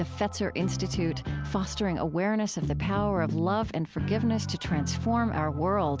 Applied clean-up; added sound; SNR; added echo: none; none; none; none.